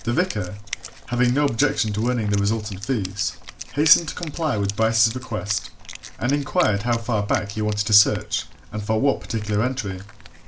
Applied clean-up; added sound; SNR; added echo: none; Wind instrument, woodwind instrument; 16 dB; none.